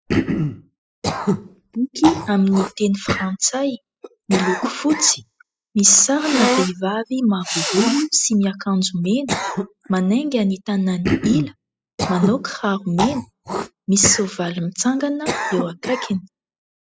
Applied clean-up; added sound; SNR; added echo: classical method spectral subtraction.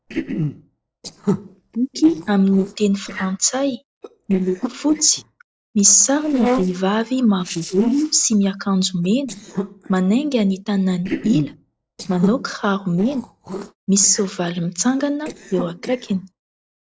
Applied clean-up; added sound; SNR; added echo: neural separator model SepFormer DNS4.